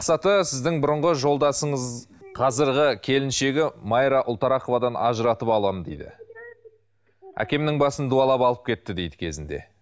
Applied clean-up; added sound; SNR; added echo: none; none; none; none.